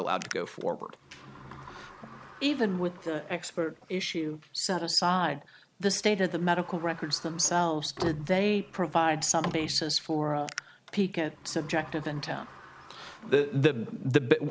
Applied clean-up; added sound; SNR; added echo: none; Sliding door; 16 dB; none.